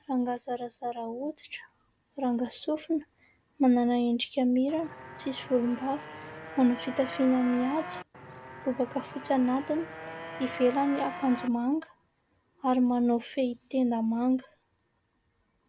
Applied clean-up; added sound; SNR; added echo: none; Motorcycle; 12 dB; none.